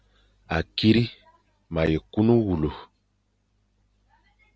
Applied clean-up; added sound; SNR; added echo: none; none; none; none.